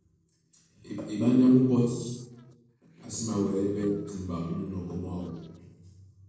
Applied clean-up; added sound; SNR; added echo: neural separator model SepFormer DNS4.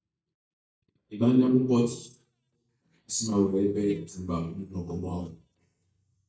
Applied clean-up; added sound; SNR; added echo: neural mask model DeepFilterNet 3.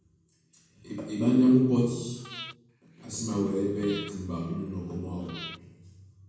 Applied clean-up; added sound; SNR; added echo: none; Breathing; 18 dB; reverberation time 1.1 s.